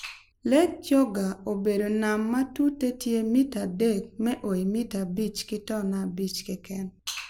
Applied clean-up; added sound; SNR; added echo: none; none; none; none.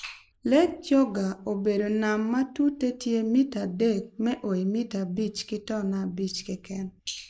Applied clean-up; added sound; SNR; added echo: neural mask model Resemble Enhance denoiser.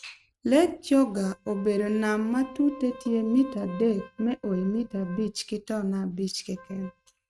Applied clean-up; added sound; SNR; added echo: neural mask model RNNoise.